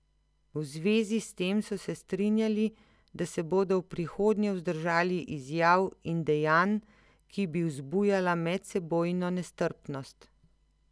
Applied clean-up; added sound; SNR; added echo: none; none; none; none.